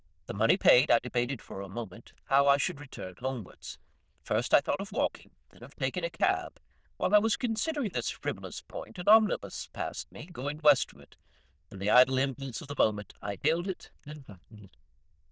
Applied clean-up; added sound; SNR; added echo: neural diffusion model UNIVERSE++.